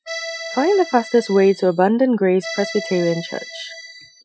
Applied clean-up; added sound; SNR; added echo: classical method Wiener filter.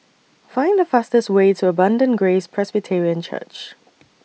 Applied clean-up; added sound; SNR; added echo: none; none; none; none.